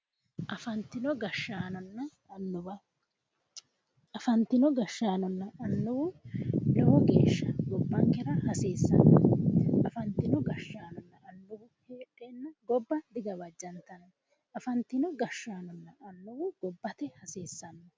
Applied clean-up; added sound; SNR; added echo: none; none; none; none.